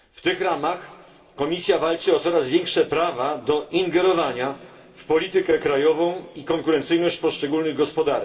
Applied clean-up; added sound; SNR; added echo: none; none; none; reverberation time 2.4 s.